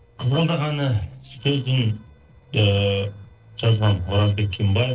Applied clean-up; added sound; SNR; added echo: neural separator model SepFormer DNS4.